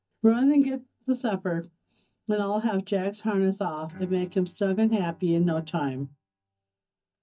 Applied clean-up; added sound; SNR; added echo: neural mask model DeepFilterNet 3.